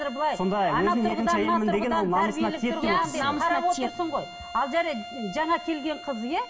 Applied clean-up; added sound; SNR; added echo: none; Bowed string instrument; 16 dB; reverberation time 0.3 s.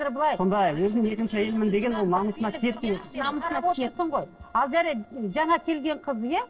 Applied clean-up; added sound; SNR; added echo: neural separator model SepFormer DNS4.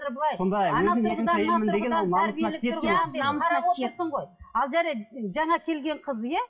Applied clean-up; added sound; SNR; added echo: classical method WPE with log-MMSE.